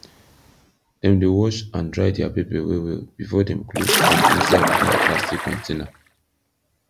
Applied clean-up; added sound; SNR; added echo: none; Splash, splatter; -4 dB; none.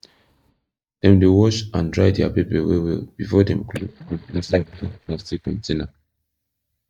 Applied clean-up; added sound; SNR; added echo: neural mask model DeepFilterNet 3.